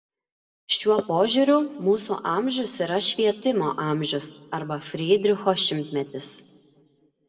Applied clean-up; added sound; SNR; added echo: none; none; none; reverberation time 1.0 s.